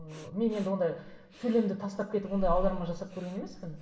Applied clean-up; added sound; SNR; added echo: none; Breathing; 8 dB; reverberation time 0.8 s.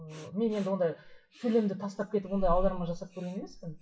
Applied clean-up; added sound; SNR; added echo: classical method WPE with log-MMSE.